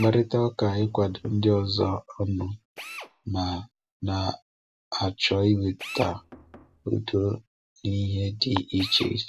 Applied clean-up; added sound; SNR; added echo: none; Drill + Knock; 19 dB; none.